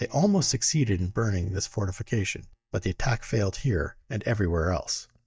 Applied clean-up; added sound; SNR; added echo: neural mask model DeepFilterNet 3.